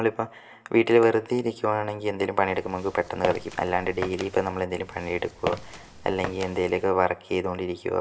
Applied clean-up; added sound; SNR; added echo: none; Walk, footsteps; 11 dB; reverberation time 0.3 s.